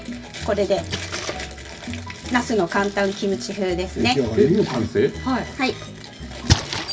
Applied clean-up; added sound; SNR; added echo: none; Splash, splatter; 8 dB; reverberation time 0.1 s.